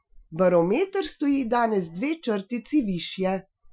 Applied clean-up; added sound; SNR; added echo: classical method Wiener filter.